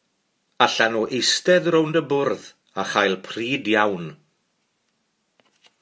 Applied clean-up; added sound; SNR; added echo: none; none; none; none.